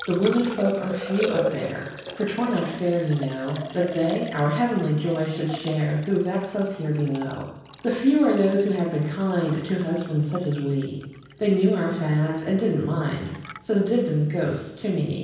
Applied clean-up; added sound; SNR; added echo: none; Liquid; 14 dB; reverberation time 0.9 s.